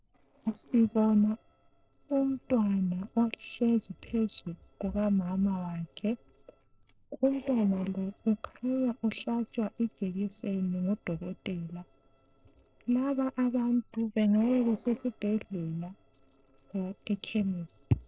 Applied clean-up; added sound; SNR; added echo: neural separator model SepFormer DNS4.